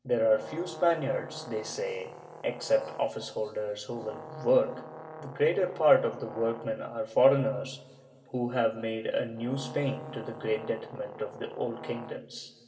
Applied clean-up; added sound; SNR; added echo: none; Brass instrument; 15 dB; reverberation time 2.9 s.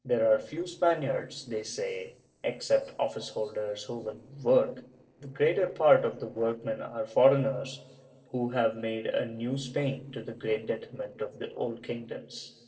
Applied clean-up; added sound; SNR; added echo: neural separator model SepFormer DNS4.